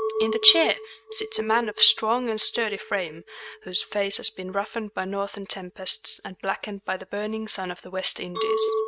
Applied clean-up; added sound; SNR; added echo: neural mask model RNNoise.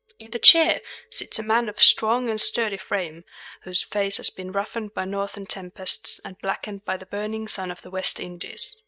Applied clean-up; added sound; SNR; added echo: neural mask model DeepFilterNet 3.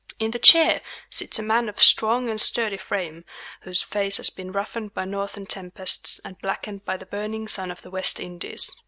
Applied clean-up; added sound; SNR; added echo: none; none; none; none.